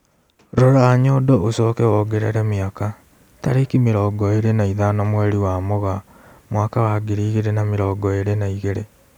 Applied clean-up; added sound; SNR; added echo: none; none; none; none.